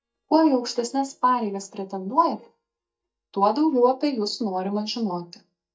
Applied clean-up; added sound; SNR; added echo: neural mask model DeepFilterNet 3.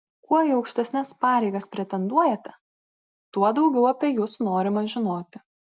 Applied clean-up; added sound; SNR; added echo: none; none; none; none.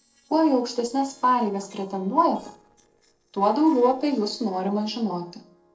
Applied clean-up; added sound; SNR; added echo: neural separator model SepFormer DNS4.